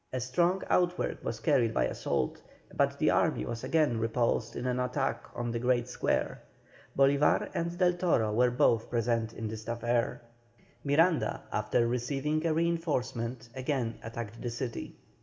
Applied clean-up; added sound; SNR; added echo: none; none; none; reverberation time 1.4 s.